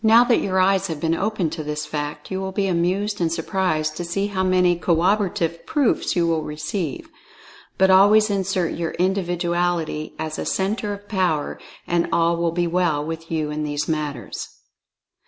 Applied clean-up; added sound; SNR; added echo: none; none; none; none.